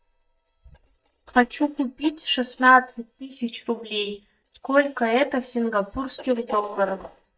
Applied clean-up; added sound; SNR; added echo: neural mask model DeepFilterNet 3.